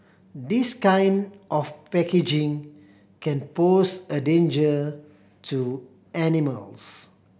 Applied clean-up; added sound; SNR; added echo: none; none; none; none.